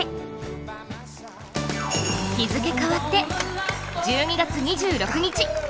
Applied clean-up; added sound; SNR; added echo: none; Applause; 14 dB; none.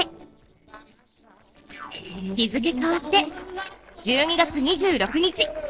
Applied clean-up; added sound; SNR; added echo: neural separator model SepFormer DNS4.